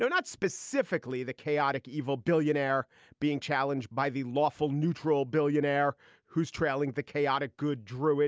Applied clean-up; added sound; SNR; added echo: none; none; none; none.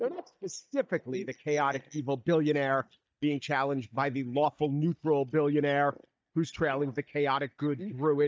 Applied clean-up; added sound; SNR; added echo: neural mask model DeepFilterNet 3.